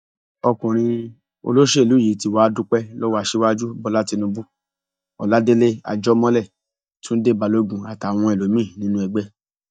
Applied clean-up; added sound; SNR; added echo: neural mask model DeepFilterNet 3.